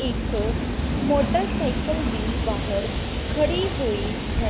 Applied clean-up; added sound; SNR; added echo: none; Train; -2 dB; none.